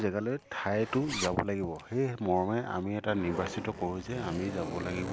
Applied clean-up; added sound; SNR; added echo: none; Zipper (clothing); 11 dB; none.